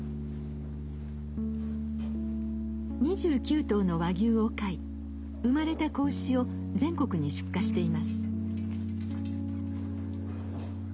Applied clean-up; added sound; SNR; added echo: none; Piano; 1 dB; none.